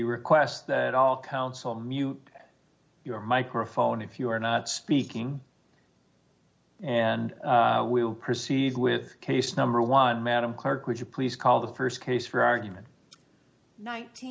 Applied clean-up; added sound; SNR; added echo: none; none; none; none.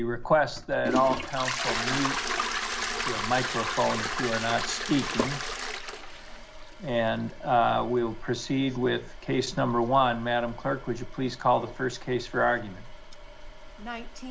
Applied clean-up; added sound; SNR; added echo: none; Toilet flush; 6 dB; none.